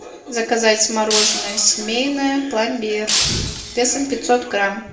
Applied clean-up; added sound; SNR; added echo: none; Shatter; 4 dB; reverberation time 0.6 s.